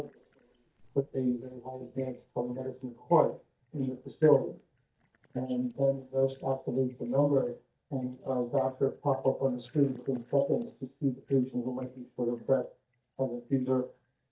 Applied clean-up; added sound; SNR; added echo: neural mask model DeepFilterNet 3.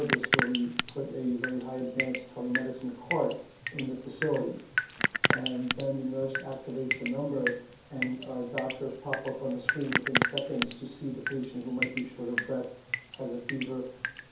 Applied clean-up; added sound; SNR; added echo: none; Drip; 0 dB; reverberation time 0.6 s.